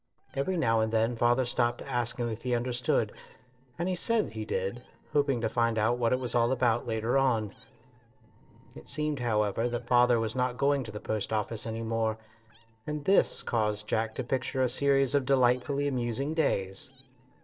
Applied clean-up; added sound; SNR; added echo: neural separator model SepFormer DNS4.